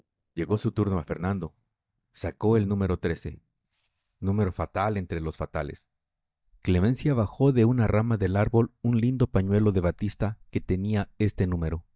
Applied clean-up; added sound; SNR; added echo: neural mask model DeepFilterNet 3.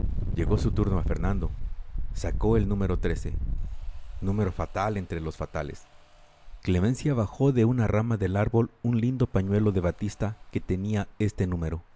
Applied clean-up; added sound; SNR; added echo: none; Engine; 5 dB; none.